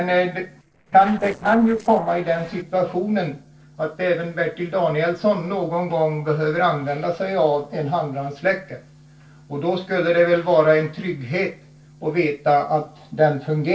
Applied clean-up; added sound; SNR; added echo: neural separator model SepFormer DNS4.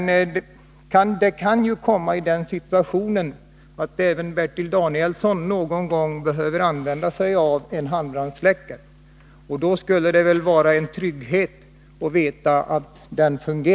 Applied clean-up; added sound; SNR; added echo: none; none; none; none.